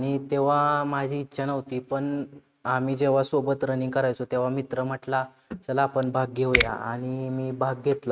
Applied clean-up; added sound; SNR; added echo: neural mask model RNNoise.